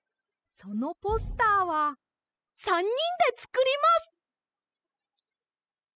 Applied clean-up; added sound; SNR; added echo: classical method spectral subtraction.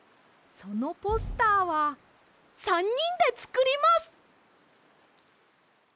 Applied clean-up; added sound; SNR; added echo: none; Fireworks; 14 dB; none.